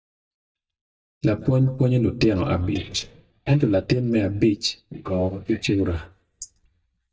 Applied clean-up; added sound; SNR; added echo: neural mask model DeepFilterNet 3.